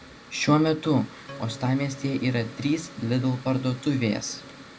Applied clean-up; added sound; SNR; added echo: none; Mechanical fan + Organ; 17 dB; none.